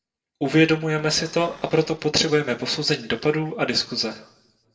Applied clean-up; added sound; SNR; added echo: neural separator model SepFormer DNS4.